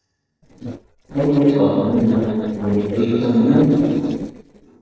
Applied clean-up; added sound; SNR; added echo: neural separator model SepFormer DNS4.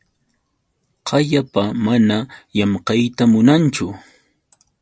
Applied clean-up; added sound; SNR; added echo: none; none; none; none.